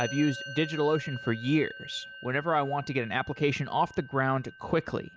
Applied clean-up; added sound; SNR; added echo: none; Musical instrument; 15 dB; none.